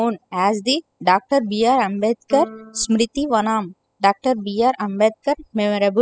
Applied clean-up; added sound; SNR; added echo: classical method spectral subtraction.